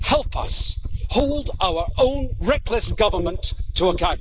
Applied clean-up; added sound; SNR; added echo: neural mask model Resemble Enhance denoiser.